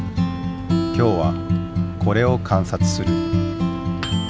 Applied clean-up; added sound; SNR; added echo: none; Microwave oven; 15 dB; none.